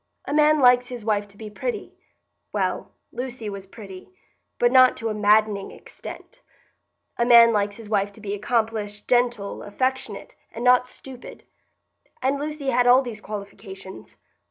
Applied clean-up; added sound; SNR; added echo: none; none; none; none.